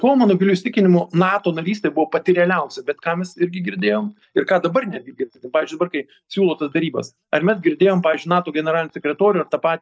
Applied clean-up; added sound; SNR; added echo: neural mask model DeepFilterNet 3.